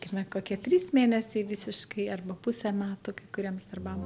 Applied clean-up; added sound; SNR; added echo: none; none; none; none.